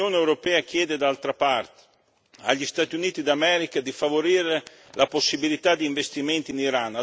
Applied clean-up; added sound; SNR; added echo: none; none; none; none.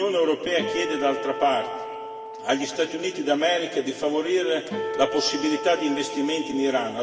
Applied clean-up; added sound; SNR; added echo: none; Acoustic guitar; 10 dB; reverberation time 2.3 s.